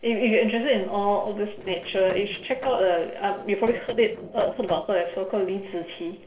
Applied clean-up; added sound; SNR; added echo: neural separator model SepFormer DNS4.